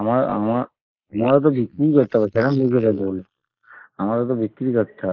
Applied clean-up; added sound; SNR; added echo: neural mask model Resemble Enhance denoiser.